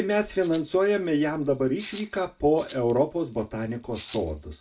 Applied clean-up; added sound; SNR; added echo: none; Rattle (instrument); 16 dB; reverberation time 0.2 s.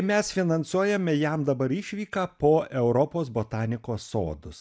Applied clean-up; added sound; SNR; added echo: none; none; none; none.